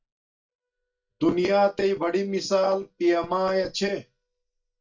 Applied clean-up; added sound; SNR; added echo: neural mask model DeepFilterNet 3.